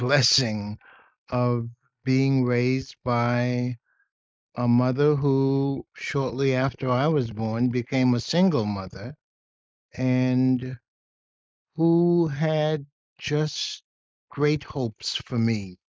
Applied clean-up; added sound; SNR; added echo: neural mask model Resemble Enhance denoiser.